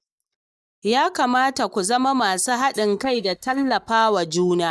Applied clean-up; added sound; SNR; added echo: neural mask model DeepFilterNet 3.